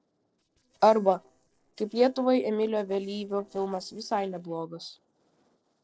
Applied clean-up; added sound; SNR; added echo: neural separator model SepFormer DNS4.